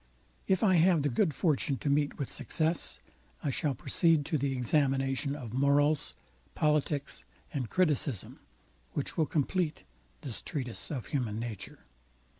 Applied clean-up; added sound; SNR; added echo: none; none; none; none.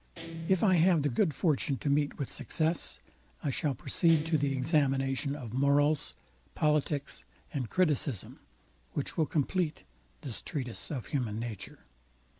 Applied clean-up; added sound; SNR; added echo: none; Guitar; 13 dB; none.